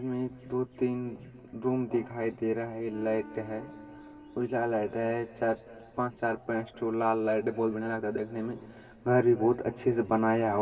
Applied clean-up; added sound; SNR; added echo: none; Wind instrument, woodwind instrument; 19 dB; reverberation time 2.5 s.